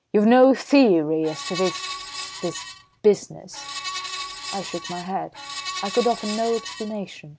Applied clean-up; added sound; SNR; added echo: none; Screech; 10 dB; none.